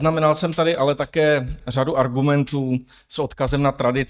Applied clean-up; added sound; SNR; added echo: neural mask model DeepFilterNet 3.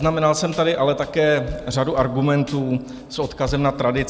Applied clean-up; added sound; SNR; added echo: none; Tambourine / Drum / Drum kit; 18 dB; none.